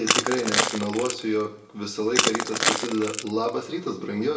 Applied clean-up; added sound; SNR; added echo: none; Crushing; 0 dB; reverberation time 0.6 s.